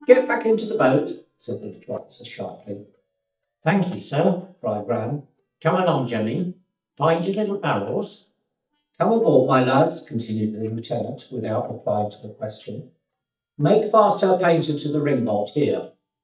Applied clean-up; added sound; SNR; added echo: neural mask model DeepFilterNet 3.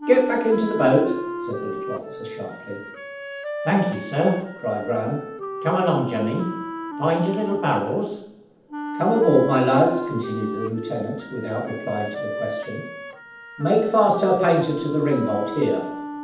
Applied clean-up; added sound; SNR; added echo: none; Wind instrument, woodwind instrument; 9 dB; reverberation time 0.8 s.